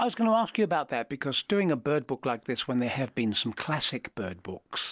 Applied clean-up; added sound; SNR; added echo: none; none; none; none.